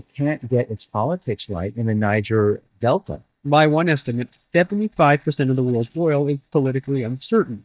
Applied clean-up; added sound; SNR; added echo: neural mask model DeepFilterNet 3.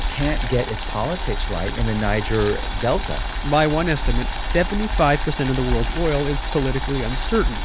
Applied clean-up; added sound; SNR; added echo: none; Boiling; 1 dB; none.